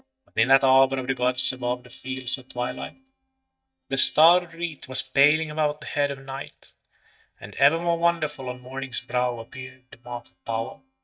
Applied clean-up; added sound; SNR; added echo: neural mask model DeepFilterNet 3.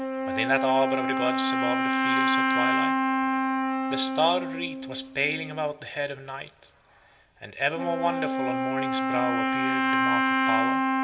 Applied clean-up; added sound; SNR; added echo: none; Wind instrument, woodwind instrument; -3 dB; reverberation time 0.3 s.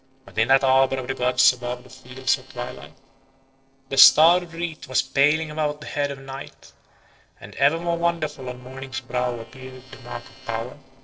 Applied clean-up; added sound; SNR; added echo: neural separator model SepFormer DNS4.